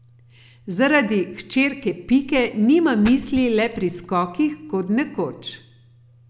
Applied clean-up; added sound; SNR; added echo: none; Splash, splatter; 18 dB; none.